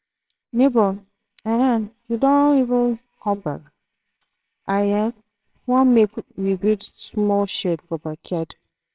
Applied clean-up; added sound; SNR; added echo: neural separator model SepFormer WHAMR!.